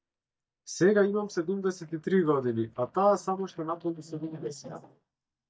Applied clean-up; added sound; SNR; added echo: neural mask model DeepFilterNet 3.